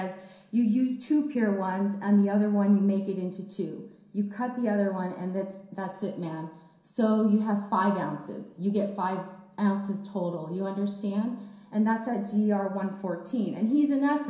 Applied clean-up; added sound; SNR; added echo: none; none; none; reverberation time 0.7 s.